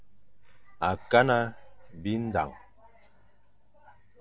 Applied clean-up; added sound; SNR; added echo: none; Breathing; 17 dB; none.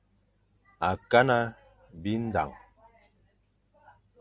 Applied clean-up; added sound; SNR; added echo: none; none; none; none.